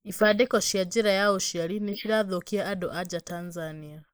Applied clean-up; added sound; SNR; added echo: neural mask model Resemble Enhance denoiser.